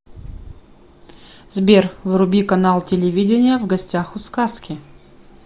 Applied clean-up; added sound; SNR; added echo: none; none; none; none.